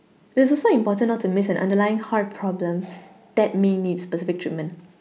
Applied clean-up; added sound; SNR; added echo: none; none; none; none.